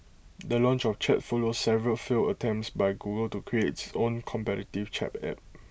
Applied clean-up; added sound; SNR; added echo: none; none; none; none.